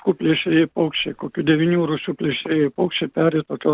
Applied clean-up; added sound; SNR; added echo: none; none; none; none.